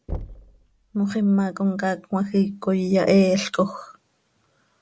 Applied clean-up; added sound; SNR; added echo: none; Knock / Wood; 16 dB; none.